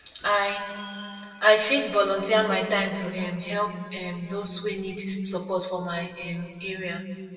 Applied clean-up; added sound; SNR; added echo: none; Doorbell; 14 dB; reverberation time 1.9 s.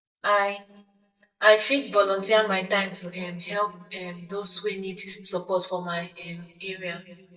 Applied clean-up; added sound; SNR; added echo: neural mask model DeepFilterNet 3.